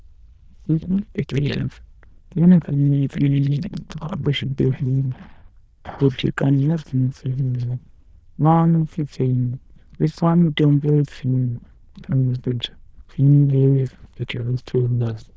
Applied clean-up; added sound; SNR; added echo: neural diffusion model UNIVERSE++.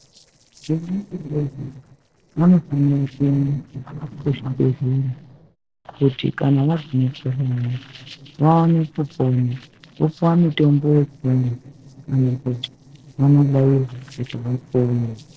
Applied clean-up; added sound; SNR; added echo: neural separator model SepFormer DNS4.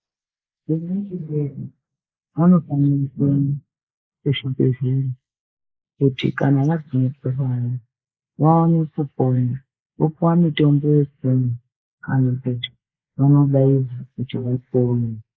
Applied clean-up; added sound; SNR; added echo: neural mask model Resemble Enhance denoiser.